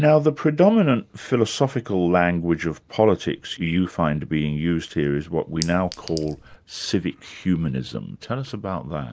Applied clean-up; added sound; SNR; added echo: none; Chink, clink; 14 dB; none.